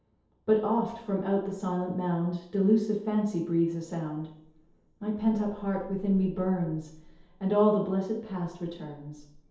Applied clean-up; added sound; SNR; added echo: none; none; none; reverberation time 0.8 s.